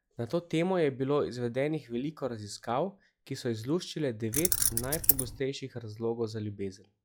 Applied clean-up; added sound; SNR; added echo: classical method log-MMSE.